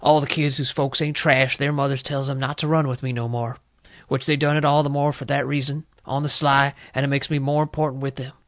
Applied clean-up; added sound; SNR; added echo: none; none; none; none.